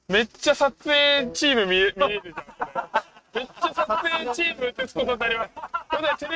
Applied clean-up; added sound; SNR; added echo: neural mask model RNNoise.